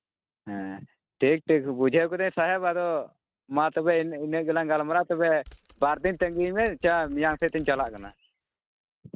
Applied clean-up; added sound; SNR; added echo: neural mask model RNNoise.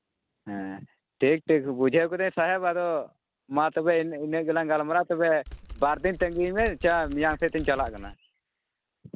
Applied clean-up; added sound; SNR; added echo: none; Typing; 13 dB; none.